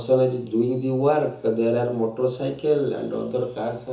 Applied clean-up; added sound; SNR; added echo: none; none; none; reverberation time 0.7 s.